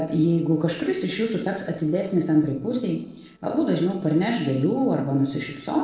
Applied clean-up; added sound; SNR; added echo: neural separator model SepFormer DNS4.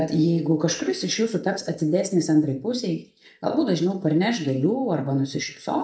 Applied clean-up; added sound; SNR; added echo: neural mask model DeepFilterNet 3.